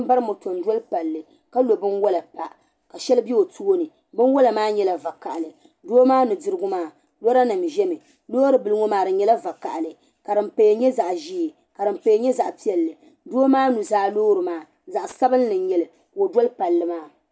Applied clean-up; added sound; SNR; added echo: none; none; none; none.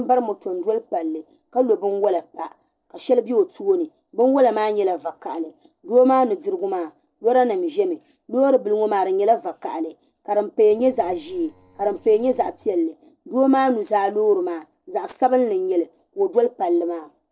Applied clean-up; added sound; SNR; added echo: neural separator model SepFormer DNS4.